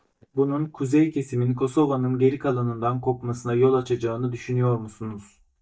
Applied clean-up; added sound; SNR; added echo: neural mask model DeepFilterNet 3.